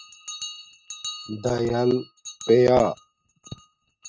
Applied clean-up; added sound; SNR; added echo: neural mask model RNNoise.